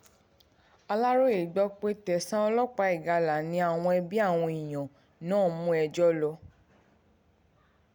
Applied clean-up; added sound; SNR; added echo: none; none; none; none.